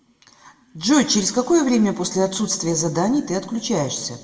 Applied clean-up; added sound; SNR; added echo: none; none; none; reverberation time 1.6 s.